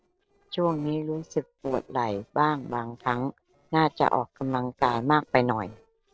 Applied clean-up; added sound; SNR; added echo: neural separator model SepFormer DNS4.